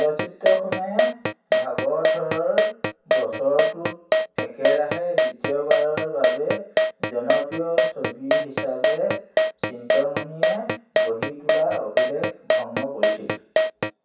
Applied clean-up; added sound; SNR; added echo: none; Keyboard (musical); -3 dB; reverberation time 0.7 s.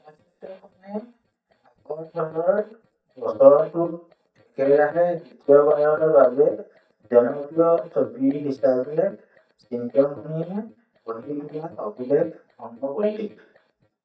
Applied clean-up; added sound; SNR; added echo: neural mask model DeepFilterNet 3.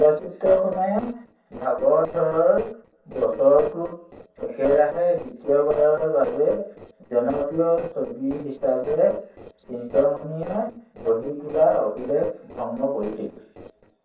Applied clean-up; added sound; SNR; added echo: neural separator model SepFormer DNS4.